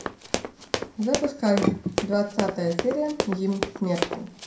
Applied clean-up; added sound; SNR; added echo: none; Run; 3 dB; reverberation time 0.5 s.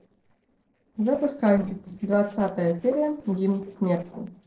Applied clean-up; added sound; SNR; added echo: neural separator model SepFormer DNS4.